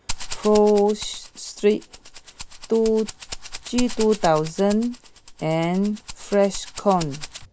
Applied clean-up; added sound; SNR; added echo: none; Rattle (instrument); 11 dB; none.